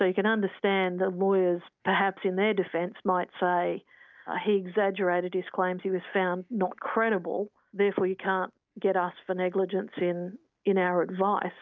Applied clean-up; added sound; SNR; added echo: none; none; none; none.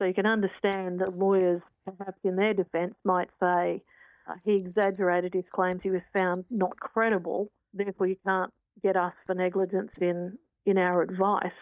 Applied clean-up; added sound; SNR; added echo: neural mask model DeepFilterNet 3.